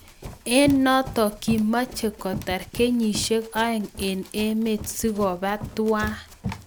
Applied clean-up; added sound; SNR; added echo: none; Run; 13 dB; none.